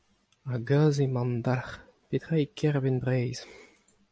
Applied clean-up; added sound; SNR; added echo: none; none; none; none.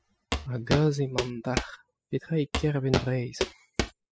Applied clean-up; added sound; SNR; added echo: classical method spectral subtraction.